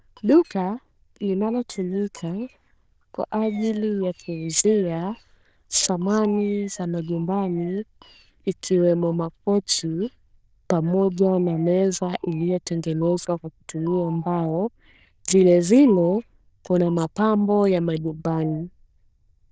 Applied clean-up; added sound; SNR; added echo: neural diffusion model UNIVERSE++.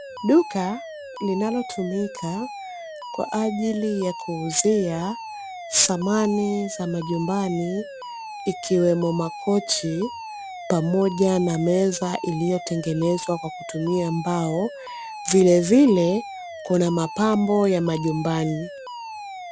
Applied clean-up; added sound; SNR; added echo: none; Alarm; 13 dB; none.